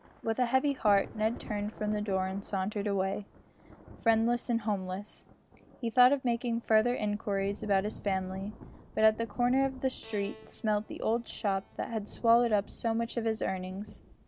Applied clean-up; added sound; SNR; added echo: none; Bowed string instrument + Thunder / Rain; 19 dB; none.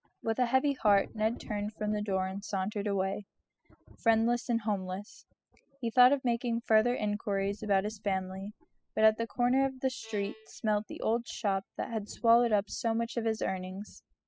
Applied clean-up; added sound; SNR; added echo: classical method spectral subtraction.